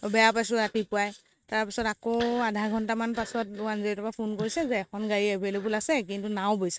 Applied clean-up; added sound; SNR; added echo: neural mask model RNNoise.